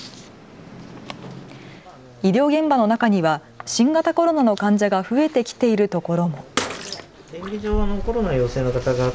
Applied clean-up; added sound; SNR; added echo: none; Bathtub (filling or washing) / Water / Splash, splatter; 12 dB; none.